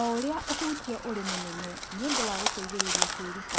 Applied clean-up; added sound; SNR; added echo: none; Crow; -3 dB; none.